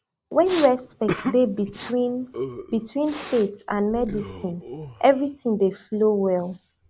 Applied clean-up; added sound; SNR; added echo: none; Respiratory sounds; 12 dB; none.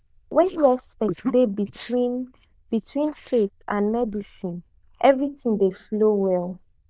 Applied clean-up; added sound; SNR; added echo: neural diffusion model UNIVERSE++.